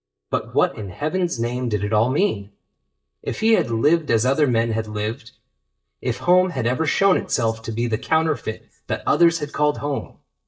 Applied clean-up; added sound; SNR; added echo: neural mask model DeepFilterNet 3.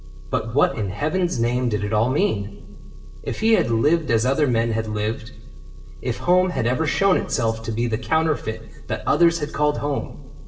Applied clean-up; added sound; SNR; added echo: none; Engine; 13 dB; reverberation time 0.8 s.